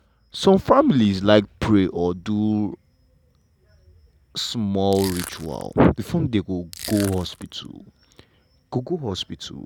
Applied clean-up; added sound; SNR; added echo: none; Crushing; 15 dB; none.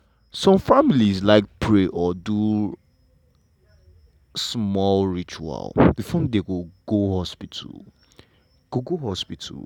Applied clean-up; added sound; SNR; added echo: none; none; none; none.